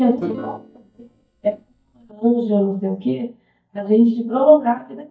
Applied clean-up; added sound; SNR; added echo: neural mask model DeepFilterNet 3.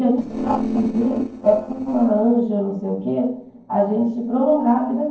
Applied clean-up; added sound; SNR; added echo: neural separator model SepFormer DNS4.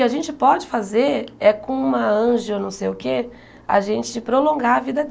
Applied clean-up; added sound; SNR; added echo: none; none; none; none.